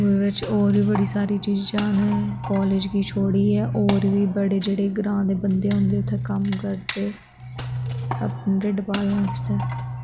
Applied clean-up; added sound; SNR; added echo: none; Wood; 14 dB; none.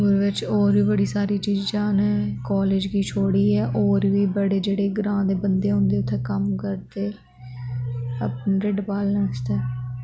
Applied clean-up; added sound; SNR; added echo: none; none; none; none.